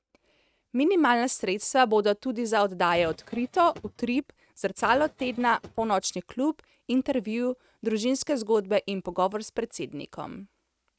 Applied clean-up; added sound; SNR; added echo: neural mask model RNNoise.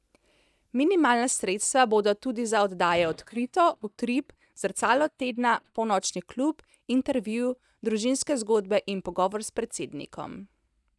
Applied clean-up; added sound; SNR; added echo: neural mask model DeepFilterNet 3.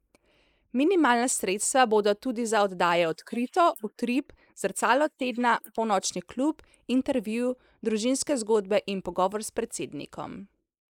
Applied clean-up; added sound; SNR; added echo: neural mask model Resemble Enhance denoiser.